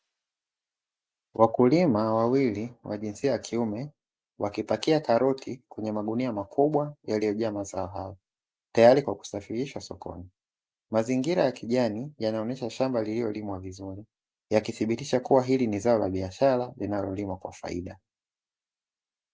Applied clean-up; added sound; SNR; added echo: none; none; none; none.